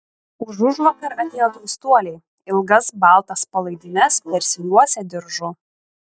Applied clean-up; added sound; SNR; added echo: neural mask model DeepFilterNet 3.